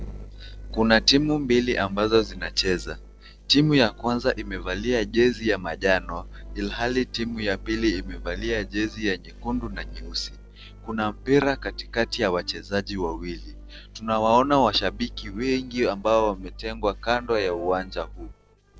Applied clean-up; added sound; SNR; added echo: neural separator model SepFormer DNS4.